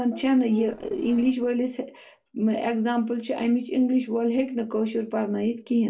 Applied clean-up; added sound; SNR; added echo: neural separator model SepFormer DNS4.